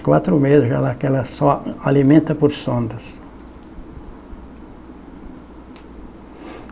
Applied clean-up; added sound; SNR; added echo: none; none; none; none.